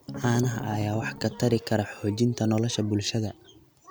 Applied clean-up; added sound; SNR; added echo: none; Strum; 10 dB; none.